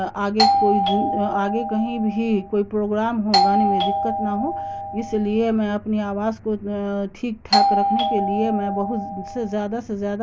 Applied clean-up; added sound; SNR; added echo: none; Doorbell; -1 dB; none.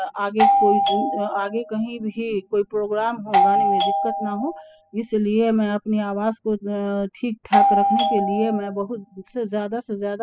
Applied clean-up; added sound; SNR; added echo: classical method spectral subtraction.